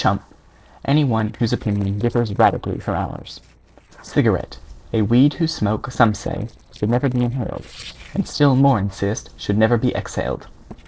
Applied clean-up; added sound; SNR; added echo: neural separator model SepFormer DNS4.